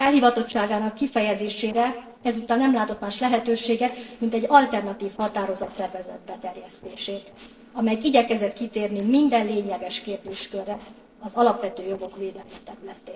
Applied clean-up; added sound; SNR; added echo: neural separator model SepFormer DNS4.